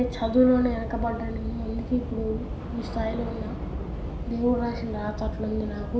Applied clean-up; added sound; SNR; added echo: none; Subway, metro, underground / Train; 5 dB; reverberation time 0.5 s.